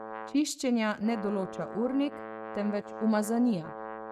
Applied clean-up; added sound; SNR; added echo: neural mask model RNNoise.